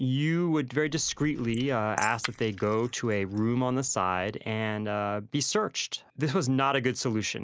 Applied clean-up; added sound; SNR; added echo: neural mask model Resemble Enhance denoiser.